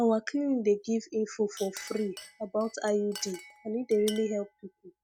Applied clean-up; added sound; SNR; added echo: none; Chink, clink; 19 dB; none.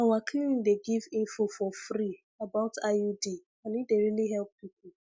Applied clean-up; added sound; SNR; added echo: none; none; none; none.